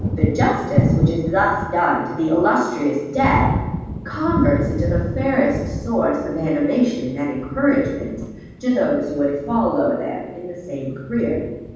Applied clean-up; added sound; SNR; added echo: none; Thunder; 5 dB; reverberation time 1.2 s.